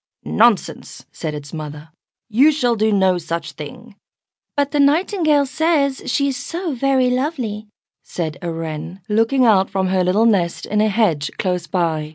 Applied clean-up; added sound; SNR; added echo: none; none; none; none.